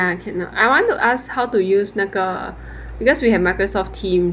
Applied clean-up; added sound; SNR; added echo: none; none; none; none.